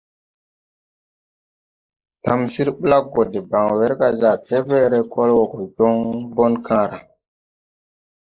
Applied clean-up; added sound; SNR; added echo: neural mask model Resemble Enhance denoiser.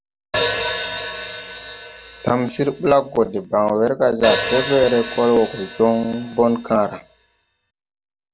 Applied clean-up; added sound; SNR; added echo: none; Hi-hat; 8 dB; none.